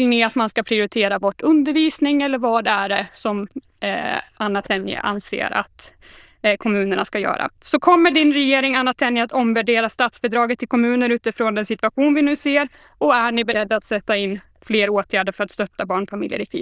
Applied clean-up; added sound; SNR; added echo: neural diffusion model UNIVERSE++.